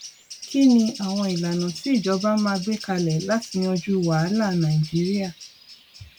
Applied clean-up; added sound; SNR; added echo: none; Bird; 16 dB; none.